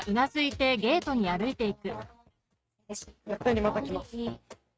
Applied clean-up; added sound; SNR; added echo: neural mask model RNNoise.